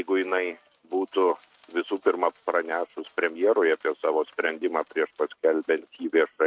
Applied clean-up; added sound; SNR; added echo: neural mask model RNNoise.